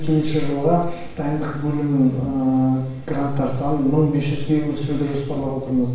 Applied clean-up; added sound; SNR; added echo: none; none; none; reverberation time 0.6 s.